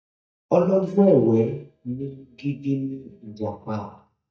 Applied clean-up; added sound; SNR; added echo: neural mask model DeepFilterNet 3.